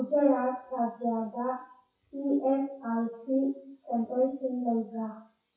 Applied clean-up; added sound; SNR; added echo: classical method WPE with log-MMSE.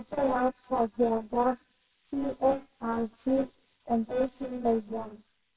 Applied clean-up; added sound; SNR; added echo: neural separator model SepFormer WHAMR!.